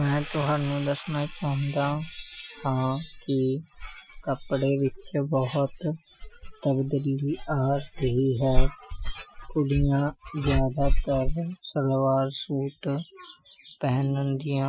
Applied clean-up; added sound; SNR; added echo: classical method Wiener filter.